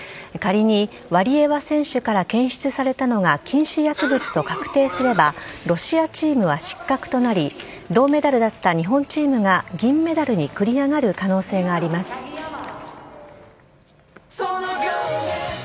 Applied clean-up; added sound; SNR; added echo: none; Cough; 10 dB; none.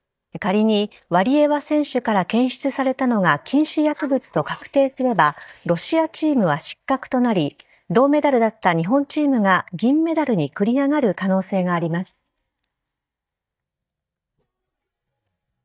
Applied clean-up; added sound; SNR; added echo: neural mask model DeepFilterNet 3.